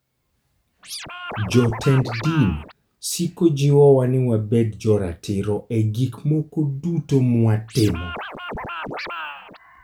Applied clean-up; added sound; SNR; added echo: none; Scratching (performance technique); 11 dB; none.